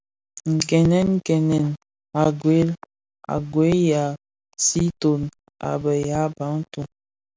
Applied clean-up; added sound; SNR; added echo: none; none; none; none.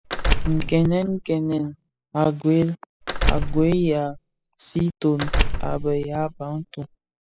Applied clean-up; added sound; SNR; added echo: classical method spectral subtraction.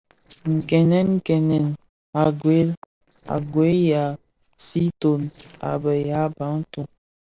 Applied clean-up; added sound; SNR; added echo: neural separator model SepFormer DNS4.